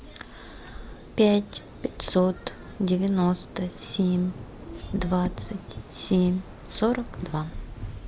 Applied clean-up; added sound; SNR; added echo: none; Waves, surf; 12 dB; none.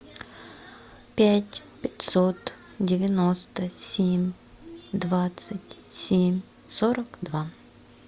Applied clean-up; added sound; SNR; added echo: none; none; none; none.